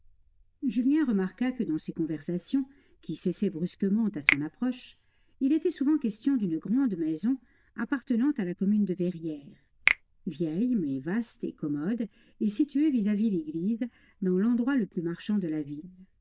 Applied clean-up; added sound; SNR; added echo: neural diffusion model UNIVERSE++.